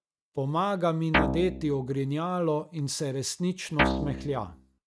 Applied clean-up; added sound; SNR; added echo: neural mask model RNNoise.